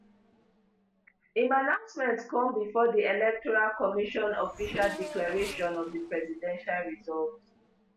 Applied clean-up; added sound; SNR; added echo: none; Race car, auto racing / Accelerating, revving, vroom; 17 dB; none.